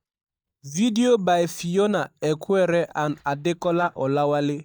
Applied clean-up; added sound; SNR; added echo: neural mask model DeepFilterNet 3.